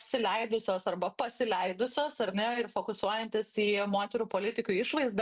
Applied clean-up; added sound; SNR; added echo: none; none; none; none.